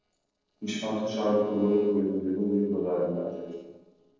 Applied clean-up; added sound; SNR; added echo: neural separator model SepFormer DNS4.